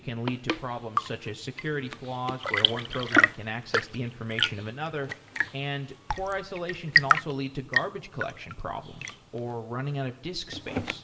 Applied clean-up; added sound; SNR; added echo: none; Tap / Fill (with liquid) / Trickle, dribble / Chirp, tweet / Engine; -3 dB; reverberation time 0.7 s.